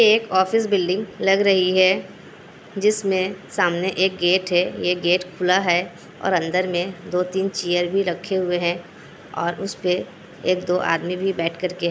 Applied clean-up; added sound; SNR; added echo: none; none; none; none.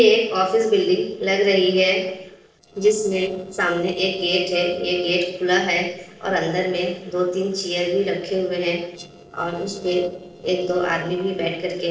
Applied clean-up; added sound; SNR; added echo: neural separator model SepFormer DNS4.